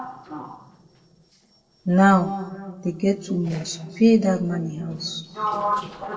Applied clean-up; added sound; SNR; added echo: neural separator model SepFormer DNS4.